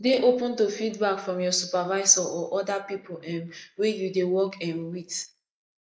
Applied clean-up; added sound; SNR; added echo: neural mask model Resemble Enhance denoiser.